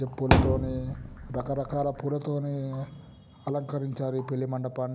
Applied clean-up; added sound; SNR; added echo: none; Thump, thud; -3 dB; none.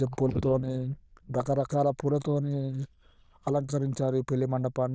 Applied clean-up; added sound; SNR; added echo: neural diffusion model UNIVERSE++.